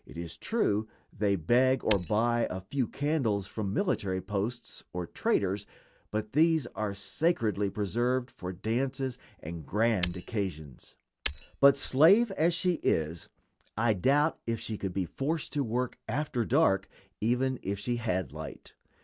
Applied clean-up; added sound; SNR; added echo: none; Shatter; 9 dB; none.